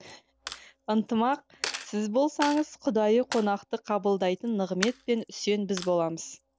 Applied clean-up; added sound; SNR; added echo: none; Coin (dropping); 14 dB; none.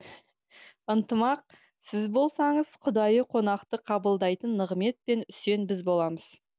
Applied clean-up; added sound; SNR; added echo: none; none; none; none.